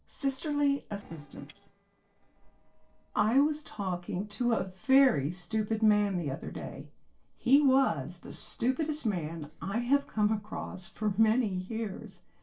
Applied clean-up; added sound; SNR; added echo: neural separator model SepFormer DNS4.